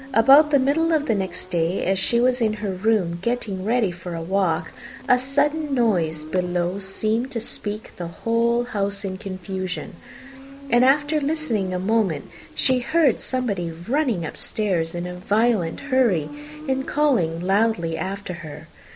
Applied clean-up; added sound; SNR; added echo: none; Motorcycle; 18 dB; none.